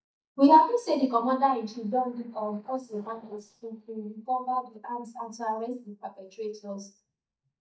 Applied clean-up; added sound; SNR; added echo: neural mask model DeepFilterNet 3.